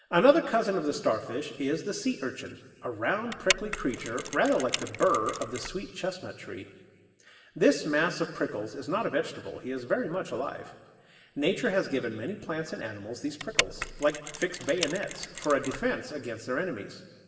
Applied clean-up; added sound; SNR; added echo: none; Mechanisms; 6 dB; reverberation time 2.0 s.